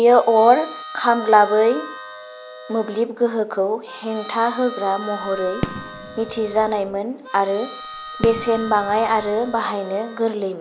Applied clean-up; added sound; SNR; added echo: none; Fireworks + Harmonica; 13 dB; none.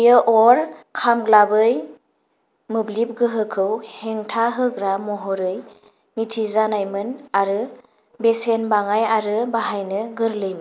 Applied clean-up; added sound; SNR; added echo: none; none; none; none.